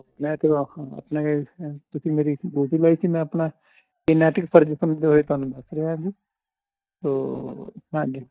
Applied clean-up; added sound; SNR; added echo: neural mask model DeepFilterNet 3.